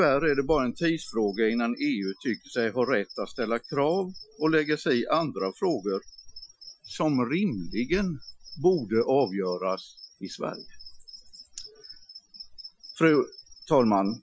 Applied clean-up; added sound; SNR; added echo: classical method Wiener filter.